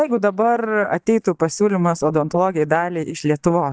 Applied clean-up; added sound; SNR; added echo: neural mask model DeepFilterNet 3.